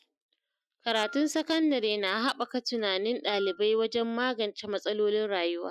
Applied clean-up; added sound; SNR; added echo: classical method Wiener filter.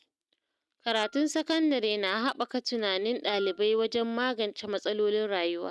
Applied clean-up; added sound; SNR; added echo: neural mask model RNNoise.